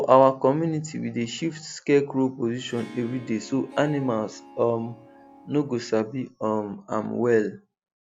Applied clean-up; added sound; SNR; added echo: none; Harp; 20 dB; none.